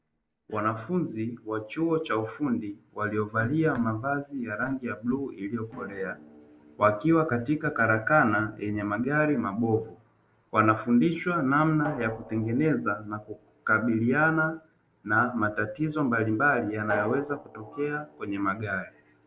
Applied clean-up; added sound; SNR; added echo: neural separator model SepFormer DNS4.